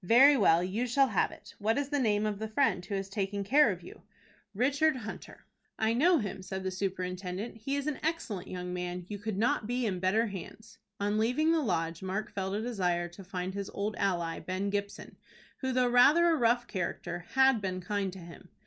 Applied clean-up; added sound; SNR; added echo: none; none; none; none.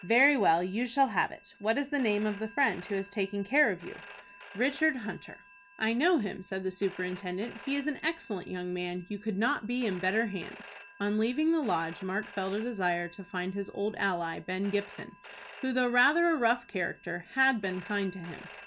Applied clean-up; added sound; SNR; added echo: none; Telephone; 16 dB; none.